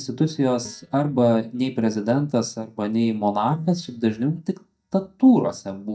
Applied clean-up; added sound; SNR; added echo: neural mask model DeepFilterNet 3.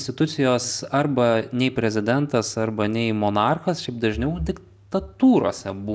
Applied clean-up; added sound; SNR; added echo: none; none; none; none.